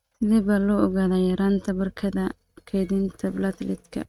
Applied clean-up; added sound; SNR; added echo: neural mask model RNNoise.